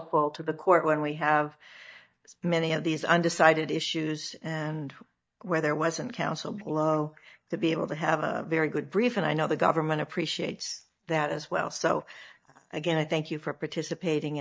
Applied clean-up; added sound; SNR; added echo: neural mask model DeepFilterNet 3.